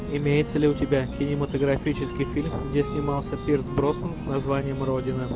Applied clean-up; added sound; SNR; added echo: none; Insect + Wind instrument, woodwind instrument; 7 dB; none.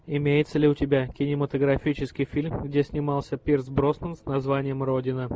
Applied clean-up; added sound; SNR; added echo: none; none; none; none.